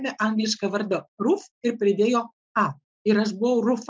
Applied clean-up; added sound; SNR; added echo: none; none; none; none.